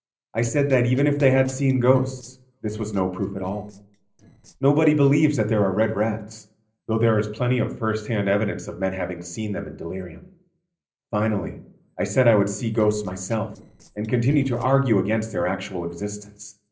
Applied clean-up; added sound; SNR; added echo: neural separator model SepFormer DNS4.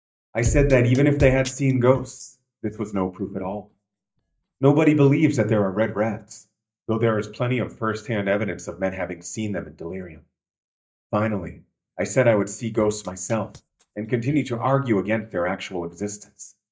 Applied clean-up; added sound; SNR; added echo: neural mask model DeepFilterNet 3.